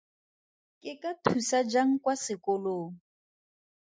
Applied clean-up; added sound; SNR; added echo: none; none; none; none.